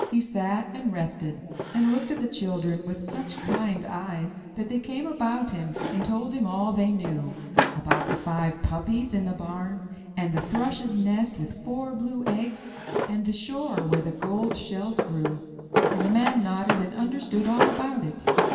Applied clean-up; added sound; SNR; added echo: none; Drawer open or close; 4 dB; reverberation time 2.4 s.